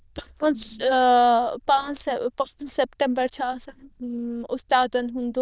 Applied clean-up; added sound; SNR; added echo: neural diffusion model UNIVERSE++.